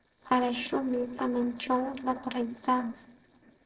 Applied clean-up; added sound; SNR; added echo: neural separator model SepFormer DNS4.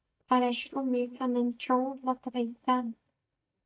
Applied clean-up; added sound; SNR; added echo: neural mask model DeepFilterNet 3.